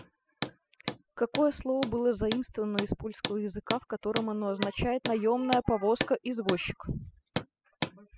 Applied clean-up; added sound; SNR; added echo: classical method spectral subtraction.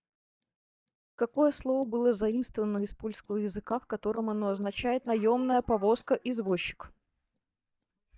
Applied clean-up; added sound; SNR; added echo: neural mask model DeepFilterNet 3.